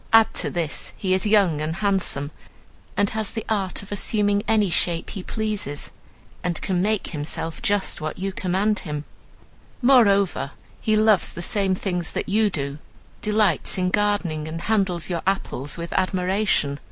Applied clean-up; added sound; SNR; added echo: none; none; none; none.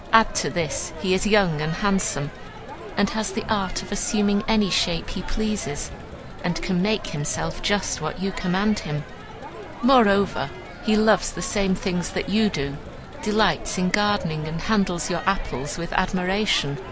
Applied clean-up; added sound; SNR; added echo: none; Crowd; 13 dB; none.